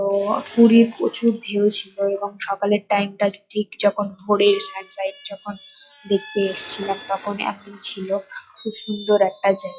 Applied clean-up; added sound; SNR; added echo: classical method log-MMSE.